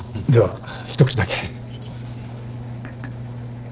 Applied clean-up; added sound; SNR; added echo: neural separator model SepFormer DNS4.